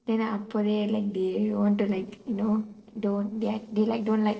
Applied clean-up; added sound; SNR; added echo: neural separator model SepFormer DNS4.